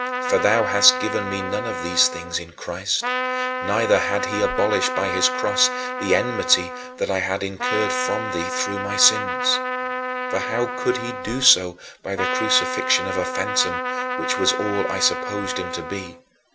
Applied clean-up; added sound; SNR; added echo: none; Trumpet; 3 dB; none.